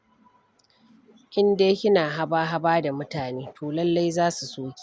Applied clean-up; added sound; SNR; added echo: none; none; none; none.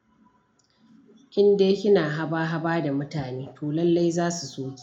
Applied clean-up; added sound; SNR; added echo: none; none; none; reverberation time 0.3 s.